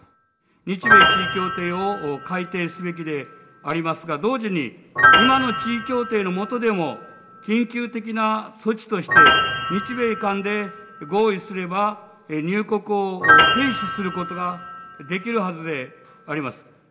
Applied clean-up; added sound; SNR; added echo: none; Piano; -2 dB; reverberation time 0.3 s.